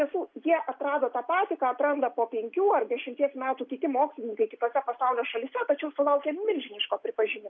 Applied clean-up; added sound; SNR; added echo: none; none; none; none.